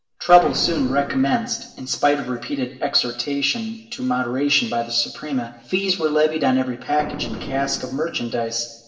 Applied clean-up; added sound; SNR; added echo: none; Boom; 16 dB; reverberation time 0.9 s.